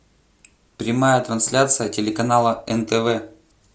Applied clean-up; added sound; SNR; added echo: none; none; none; none.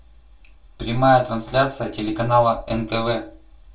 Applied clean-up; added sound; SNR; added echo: none; none; none; reverberation time 0.2 s.